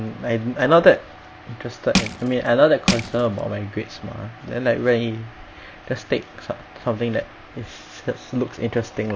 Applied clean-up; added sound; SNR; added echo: none; Crushing; 2 dB; none.